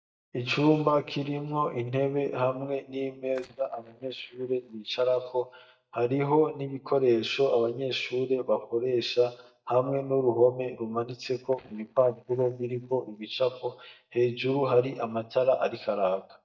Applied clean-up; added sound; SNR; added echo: neural mask model DeepFilterNet 3.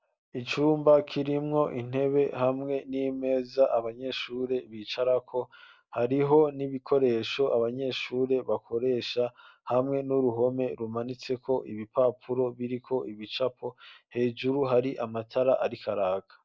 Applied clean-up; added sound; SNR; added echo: none; none; none; none.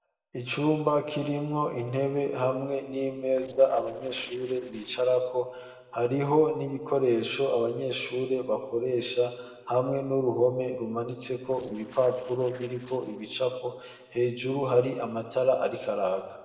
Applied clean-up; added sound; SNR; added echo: neural separator model SepFormer DNS4.